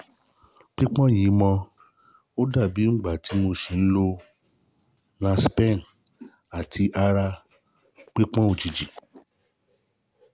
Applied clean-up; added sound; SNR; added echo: none; none; none; none.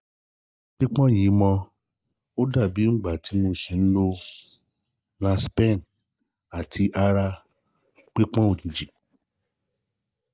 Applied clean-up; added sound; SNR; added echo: neural mask model DeepFilterNet 3.